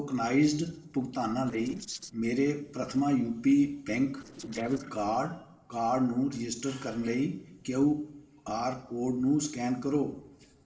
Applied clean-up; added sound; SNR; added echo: neural separator model SepFormer DNS4.